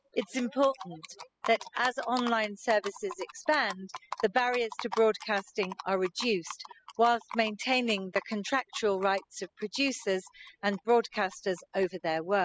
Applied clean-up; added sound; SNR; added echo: classical method spectral subtraction.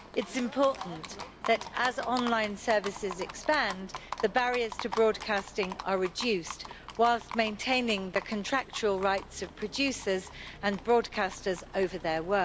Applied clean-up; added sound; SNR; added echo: none; Livestock, farm animals, working animals; 13 dB; none.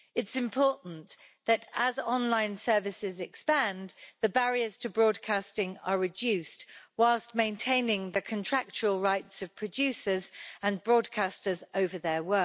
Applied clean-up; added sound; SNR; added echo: none; none; none; none.